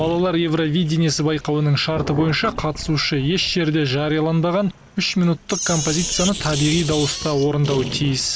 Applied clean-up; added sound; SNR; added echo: none; Sink (filling or washing); 11 dB; none.